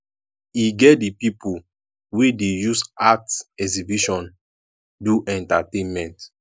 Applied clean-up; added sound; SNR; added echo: neural mask model Resemble Enhance denoiser.